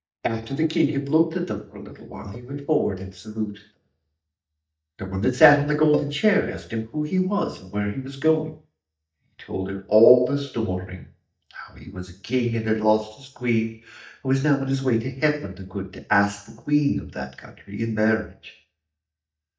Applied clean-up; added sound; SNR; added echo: neural mask model DeepFilterNet 3.